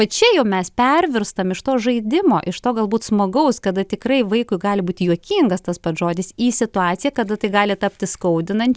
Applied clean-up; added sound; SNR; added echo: none; none; none; none.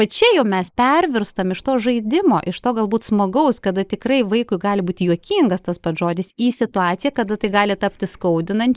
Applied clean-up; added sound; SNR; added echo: neural mask model Resemble Enhance denoiser.